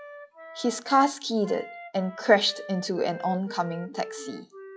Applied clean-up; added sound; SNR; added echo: classical method log-MMSE.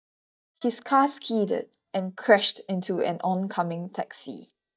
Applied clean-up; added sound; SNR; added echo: neural mask model DeepFilterNet 3.